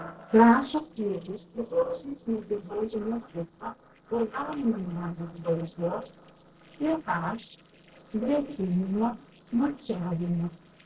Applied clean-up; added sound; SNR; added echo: neural separator model SepFormer DNS4.